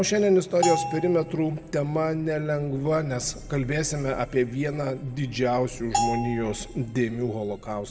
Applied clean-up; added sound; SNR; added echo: none; Bell; 4 dB; reverberation time 1.4 s.